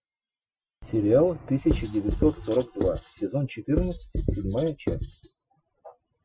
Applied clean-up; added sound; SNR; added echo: classical method Wiener filter.